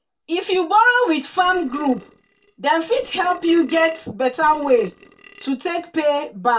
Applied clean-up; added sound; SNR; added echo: neural separator model SepFormer DNS4.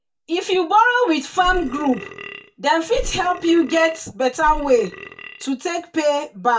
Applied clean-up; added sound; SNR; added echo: neural mask model DeepFilterNet 3.